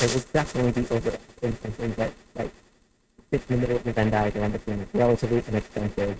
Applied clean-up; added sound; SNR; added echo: neural mask model RNNoise.